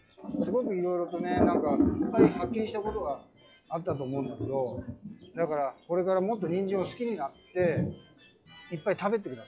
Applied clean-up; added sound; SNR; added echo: classical method log-MMSE.